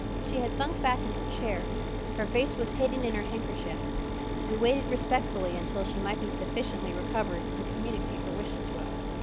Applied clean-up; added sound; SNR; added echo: none; Mechanisms; -1 dB; none.